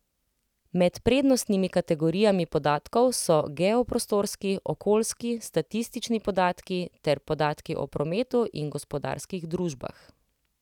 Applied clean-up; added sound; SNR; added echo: none; none; none; none.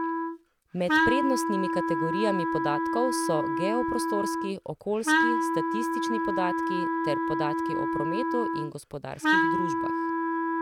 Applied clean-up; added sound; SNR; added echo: none; Wind instrument, woodwind instrument; -5 dB; none.